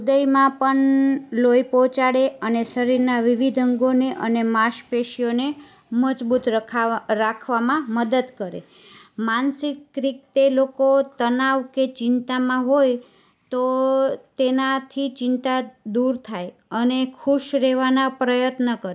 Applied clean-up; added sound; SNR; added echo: none; none; none; none.